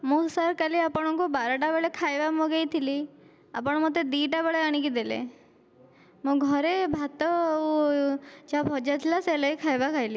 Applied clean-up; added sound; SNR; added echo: none; none; none; none.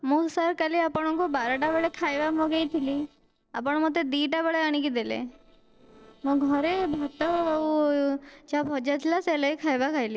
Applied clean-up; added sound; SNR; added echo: neural separator model SepFormer DNS4.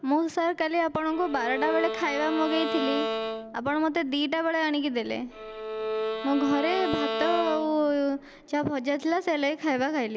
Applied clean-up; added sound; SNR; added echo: none; Bowed string instrument; 6 dB; none.